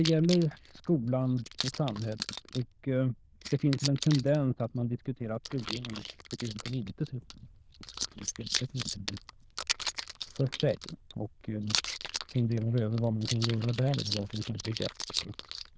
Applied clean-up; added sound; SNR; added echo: neural diffusion model UNIVERSE++.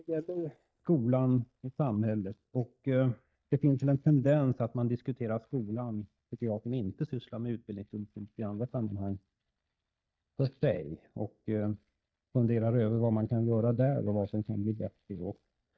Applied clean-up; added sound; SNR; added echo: neural mask model DeepFilterNet 3.